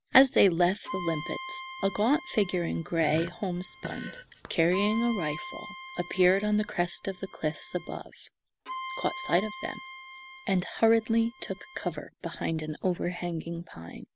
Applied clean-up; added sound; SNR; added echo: none; Fart + Bowed string instrument; 13 dB; none.